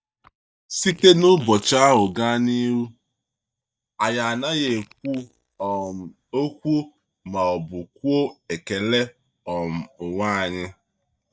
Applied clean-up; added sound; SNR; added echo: neural mask model DeepFilterNet 3.